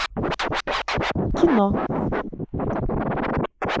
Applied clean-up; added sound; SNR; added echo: neural mask model Resemble Enhance denoiser.